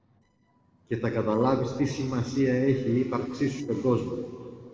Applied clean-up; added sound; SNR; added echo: neural separator model SepFormer DNS4.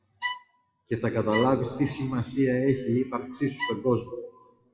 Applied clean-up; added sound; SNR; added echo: classical method WPE with log-MMSE.